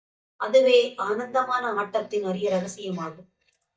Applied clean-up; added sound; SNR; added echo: neural mask model DeepFilterNet 3.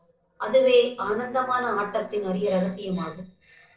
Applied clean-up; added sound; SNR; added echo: neural separator model SepFormer DNS4.